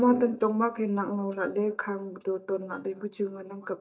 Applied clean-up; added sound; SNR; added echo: neural mask model DeepFilterNet 3.